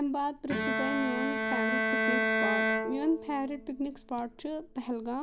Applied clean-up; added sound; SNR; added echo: none; Bowed string instrument; -1 dB; none.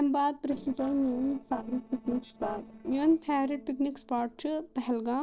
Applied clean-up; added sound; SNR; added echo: neural separator model SepFormer DNS4.